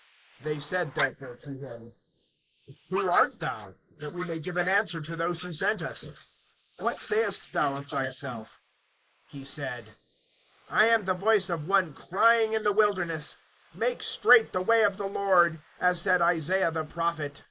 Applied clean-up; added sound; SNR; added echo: neural mask model Resemble Enhance denoiser.